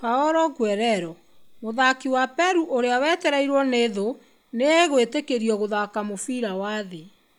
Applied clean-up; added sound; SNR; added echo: none; none; none; none.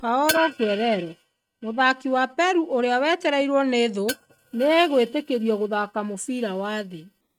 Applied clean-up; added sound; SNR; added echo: neural mask model RNNoise.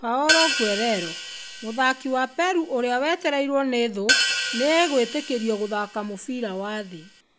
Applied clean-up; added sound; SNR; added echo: none; Hi-hat; 2 dB; none.